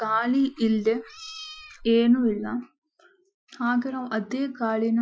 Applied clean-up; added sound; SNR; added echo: classical method Wiener filter.